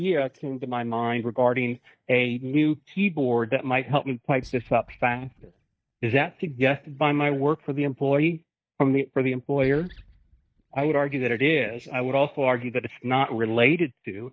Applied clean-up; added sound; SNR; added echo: neural mask model DeepFilterNet 3.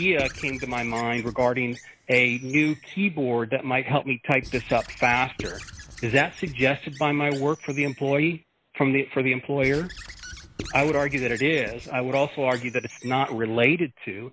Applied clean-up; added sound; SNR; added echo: none; Squeak / Writing; 18 dB; none.